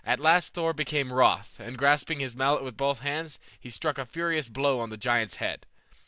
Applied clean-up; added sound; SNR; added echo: none; none; none; none.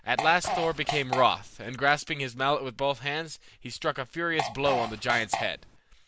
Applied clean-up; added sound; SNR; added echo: none; Fart; 4 dB; none.